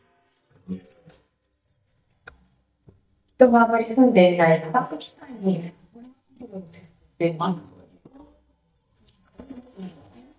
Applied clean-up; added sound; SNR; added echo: neural mask model DeepFilterNet 3.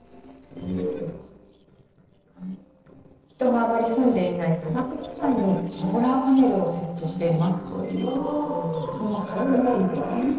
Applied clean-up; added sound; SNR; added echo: neural separator model SepFormer DNS4.